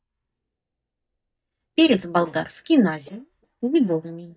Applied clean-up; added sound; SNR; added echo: neural mask model DeepFilterNet 3.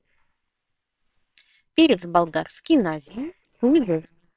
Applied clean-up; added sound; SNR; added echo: neural separator model SepFormer WHAMR!.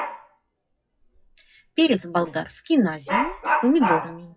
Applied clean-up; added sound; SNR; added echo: classical method WPE with log-MMSE.